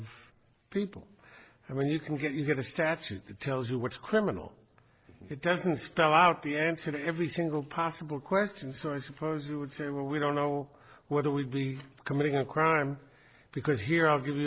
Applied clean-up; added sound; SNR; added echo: neural separator model SepFormer DNS4.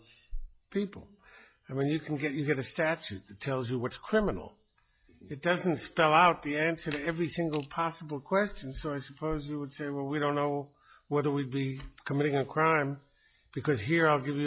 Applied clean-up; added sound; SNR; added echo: classical method log-MMSE.